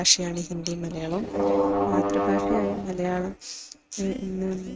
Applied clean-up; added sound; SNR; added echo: neural mask model RNNoise.